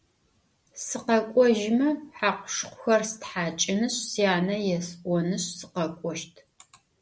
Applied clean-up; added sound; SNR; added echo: none; none; none; none.